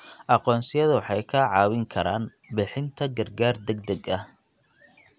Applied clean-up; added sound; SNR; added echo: none; none; none; none.